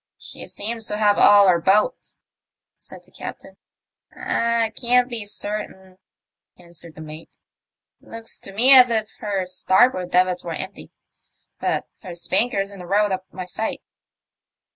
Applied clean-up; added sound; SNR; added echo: none; none; none; none.